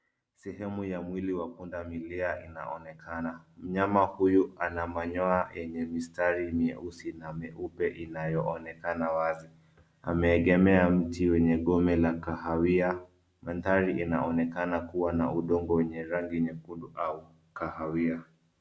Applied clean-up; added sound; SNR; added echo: none; none; none; none.